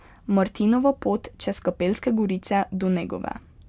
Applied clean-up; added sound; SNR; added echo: none; none; none; none.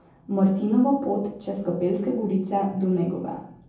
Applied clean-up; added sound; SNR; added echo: none; none; none; reverberation time 0.7 s.